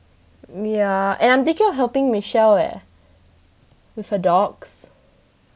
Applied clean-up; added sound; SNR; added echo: none; none; none; none.